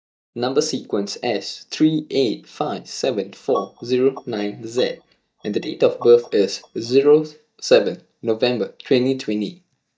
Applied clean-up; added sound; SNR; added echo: neural mask model DeepFilterNet 3.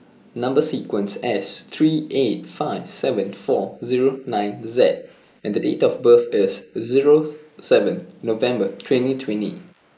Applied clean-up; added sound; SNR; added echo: neural mask model Resemble Enhance denoiser.